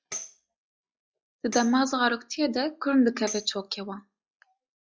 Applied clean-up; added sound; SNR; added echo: classical method log-MMSE.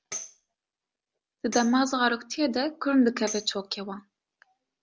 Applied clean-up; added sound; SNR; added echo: none; Tambourine; 16 dB; none.